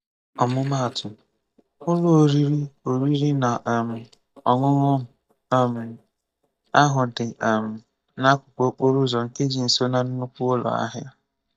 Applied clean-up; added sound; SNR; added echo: neural mask model DeepFilterNet 3.